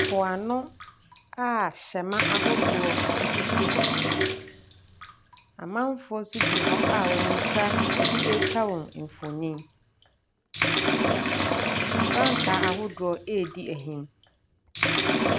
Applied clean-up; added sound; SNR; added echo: none; Bathtub (filling or washing) / Liquid; -4 dB; none.